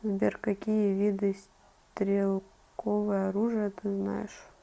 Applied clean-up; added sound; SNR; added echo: none; none; none; none.